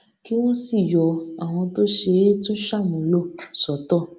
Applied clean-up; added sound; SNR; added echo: none; none; none; none.